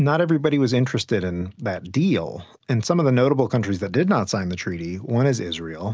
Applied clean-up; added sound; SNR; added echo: none; none; none; none.